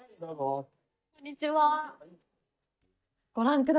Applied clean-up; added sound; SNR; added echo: neural mask model DeepFilterNet 3.